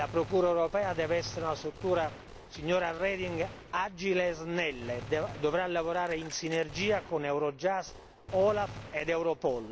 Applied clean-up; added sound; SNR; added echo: none; Gunshot, gunfire; 14 dB; none.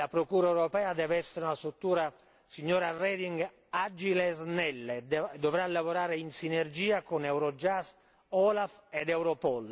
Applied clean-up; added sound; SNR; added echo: none; none; none; none.